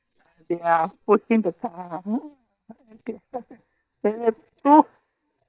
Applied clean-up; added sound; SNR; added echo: neural mask model DeepFilterNet 3.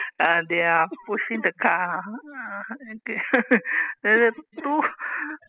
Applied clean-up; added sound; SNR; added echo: classical method spectral subtraction.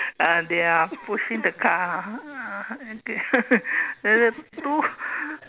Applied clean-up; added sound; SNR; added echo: none; Cough; 17 dB; none.